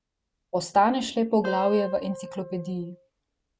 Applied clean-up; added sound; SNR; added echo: none; Wind instrument, woodwind instrument; 11 dB; none.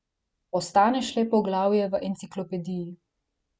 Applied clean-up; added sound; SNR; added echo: none; none; none; none.